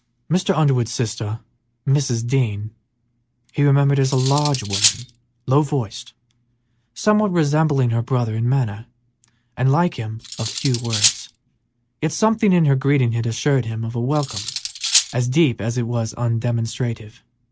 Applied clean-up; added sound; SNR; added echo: none; Cutlery, silverware; 3 dB; none.